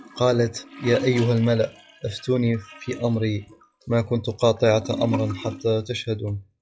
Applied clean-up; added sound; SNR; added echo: classical method log-MMSE.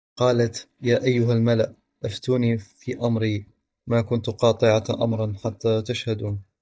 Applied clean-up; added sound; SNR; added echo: neural mask model DeepFilterNet 3.